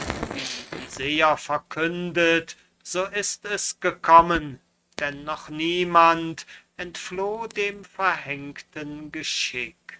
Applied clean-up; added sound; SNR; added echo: neural mask model RNNoise.